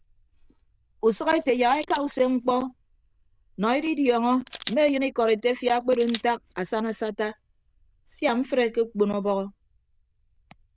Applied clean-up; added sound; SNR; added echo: neural diffusion model UNIVERSE++.